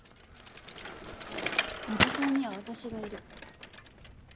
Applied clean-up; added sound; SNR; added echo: none; Bicycle; -3 dB; none.